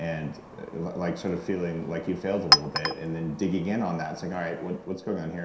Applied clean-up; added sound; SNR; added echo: none; Chink, clink; 2 dB; reverberation time 0.7 s.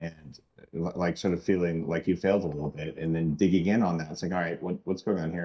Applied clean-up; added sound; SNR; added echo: neural mask model DeepFilterNet 3.